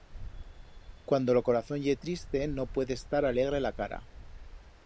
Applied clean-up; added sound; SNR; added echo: none; Stream; 13 dB; none.